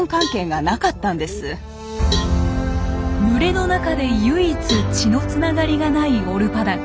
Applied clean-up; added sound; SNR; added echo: none; Cowbell; 15 dB; none.